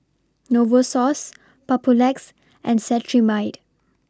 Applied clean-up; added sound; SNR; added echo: none; none; none; none.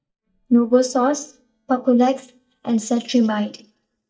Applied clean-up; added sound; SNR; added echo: neural mask model DeepFilterNet 3.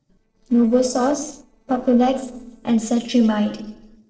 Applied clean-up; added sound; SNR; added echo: neural separator model SepFormer DNS4.